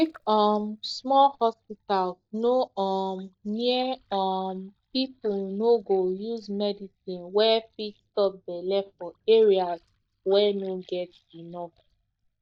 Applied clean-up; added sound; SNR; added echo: neural mask model DeepFilterNet 3.